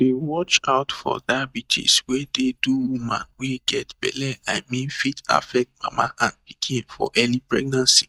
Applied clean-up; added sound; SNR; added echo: neural mask model DeepFilterNet 3.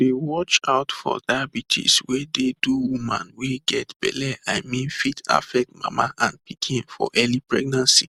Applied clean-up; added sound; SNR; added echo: none; none; none; none.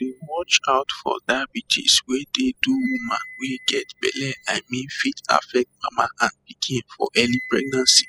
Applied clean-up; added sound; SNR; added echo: classical method spectral subtraction.